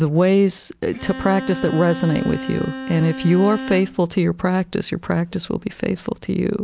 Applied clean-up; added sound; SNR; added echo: none; Bowed string instrument; 11 dB; none.